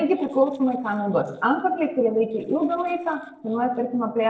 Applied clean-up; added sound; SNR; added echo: neural separator model SepFormer DNS4.